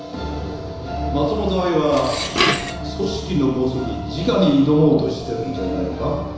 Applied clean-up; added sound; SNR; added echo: none; Dishes, pots, and pans; 5 dB; reverberation time 1.0 s.